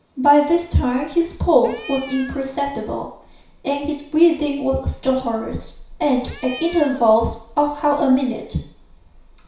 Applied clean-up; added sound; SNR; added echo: none; Cat; 16 dB; reverberation time 0.6 s.